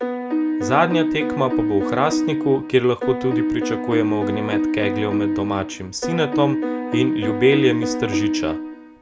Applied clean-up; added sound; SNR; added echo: none; Piano; 0 dB; none.